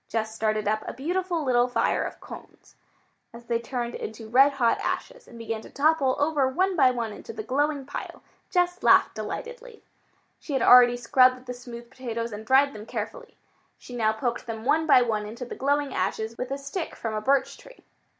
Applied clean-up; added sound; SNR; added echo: none; none; none; none.